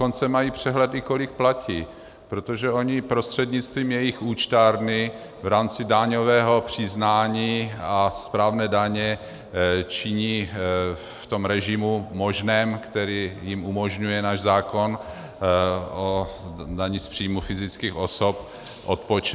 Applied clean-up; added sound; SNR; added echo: none; none; none; none.